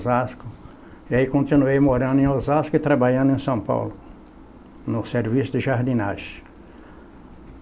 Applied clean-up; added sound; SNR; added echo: none; none; none; none.